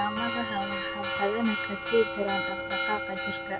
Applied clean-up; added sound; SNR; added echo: none; Church bell; 1 dB; none.